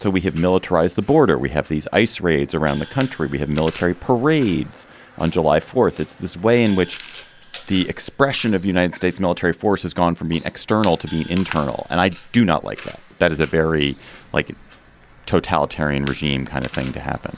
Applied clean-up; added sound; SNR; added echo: none; Chewing, mastication + Gong; 19 dB; none.